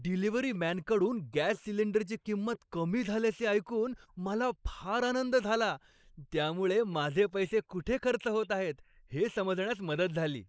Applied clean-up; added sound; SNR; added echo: neural mask model Resemble Enhance denoiser.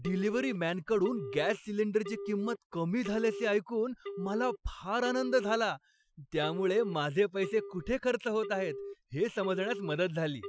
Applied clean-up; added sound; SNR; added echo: classical method Wiener filter.